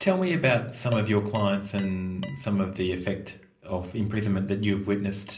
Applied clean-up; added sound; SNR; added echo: none; Dishes, pots, and pans; 17 dB; reverberation time 0.5 s.